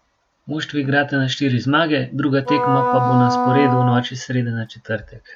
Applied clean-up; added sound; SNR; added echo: none; Wind instrument, woodwind instrument; 1 dB; none.